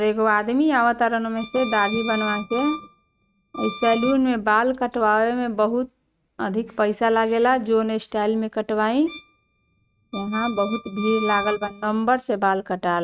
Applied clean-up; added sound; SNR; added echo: neural mask model RNNoise.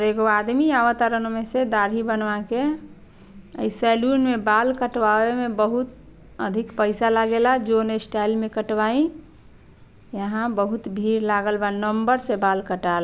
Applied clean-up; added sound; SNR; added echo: none; none; none; none.